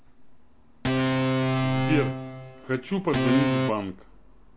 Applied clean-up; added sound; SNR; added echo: none; Organ; -3 dB; none.